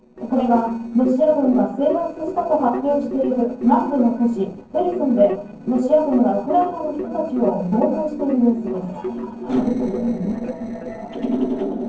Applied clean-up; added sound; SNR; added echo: neural separator model SepFormer DNS4.